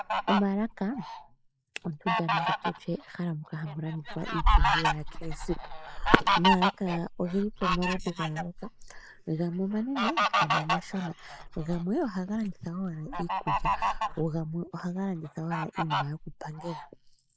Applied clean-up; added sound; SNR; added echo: neural mask model Resemble Enhance denoiser.